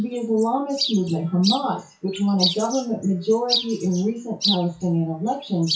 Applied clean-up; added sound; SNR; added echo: classical method WPE with log-MMSE.